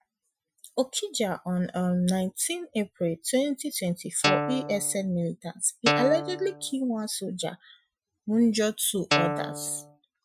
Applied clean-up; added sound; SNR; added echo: classical method Wiener filter.